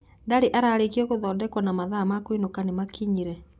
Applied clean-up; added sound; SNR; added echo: none; none; none; none.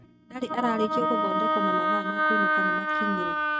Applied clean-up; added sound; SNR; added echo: neural mask model RNNoise.